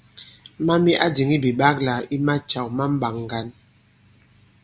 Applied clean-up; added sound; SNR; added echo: none; none; none; none.